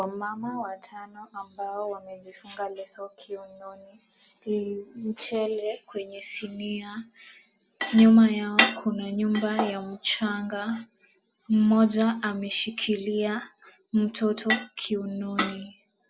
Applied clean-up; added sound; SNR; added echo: none; none; none; none.